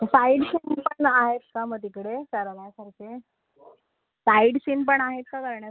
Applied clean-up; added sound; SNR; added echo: none; none; none; none.